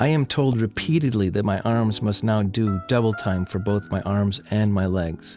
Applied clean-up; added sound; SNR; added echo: none; none; none; none.